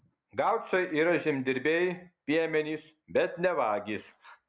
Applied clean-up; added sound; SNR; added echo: none; none; none; none.